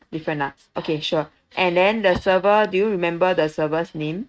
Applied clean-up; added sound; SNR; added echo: neural mask model RNNoise.